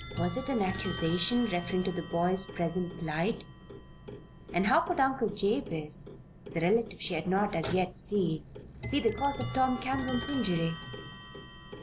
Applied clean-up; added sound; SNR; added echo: none; Clock; 11 dB; none.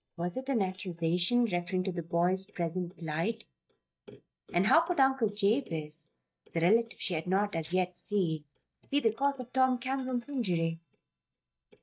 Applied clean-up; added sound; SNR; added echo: neural mask model DeepFilterNet 3.